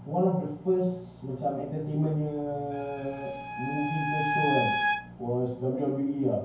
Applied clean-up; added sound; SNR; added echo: none; Bowed string instrument; 2 dB; reverberation time 0.9 s.